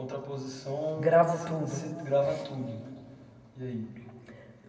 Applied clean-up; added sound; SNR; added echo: none; none; none; reverberation time 2.6 s.